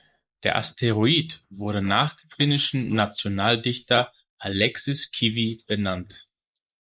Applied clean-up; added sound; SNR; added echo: neural mask model Resemble Enhance denoiser.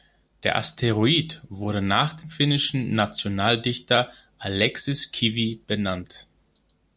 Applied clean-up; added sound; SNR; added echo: none; none; none; none.